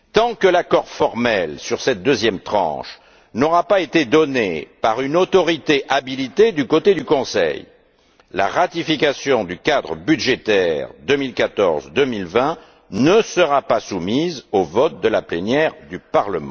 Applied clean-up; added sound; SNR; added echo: none; none; none; none.